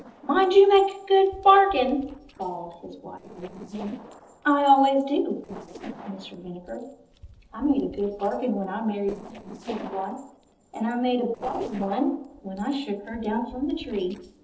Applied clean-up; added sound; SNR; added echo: neural separator model SepFormer DNS4.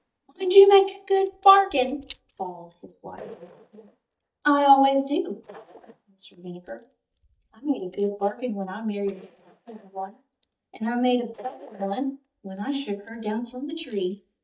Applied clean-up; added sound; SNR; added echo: neural mask model DeepFilterNet 3.